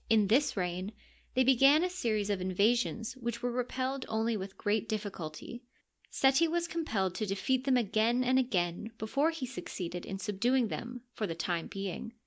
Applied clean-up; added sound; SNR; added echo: none; none; none; none.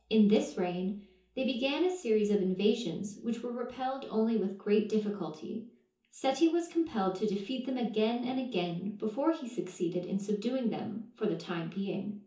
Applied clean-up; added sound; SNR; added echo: none; none; none; reverberation time 0.6 s.